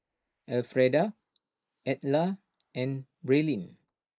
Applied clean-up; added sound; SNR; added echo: neural mask model Resemble Enhance denoiser.